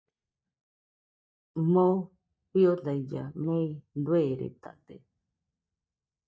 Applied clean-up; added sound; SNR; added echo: neural mask model DeepFilterNet 3.